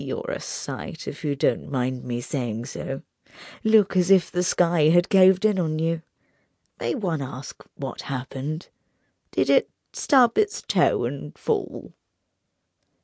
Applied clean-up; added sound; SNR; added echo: none; none; none; none.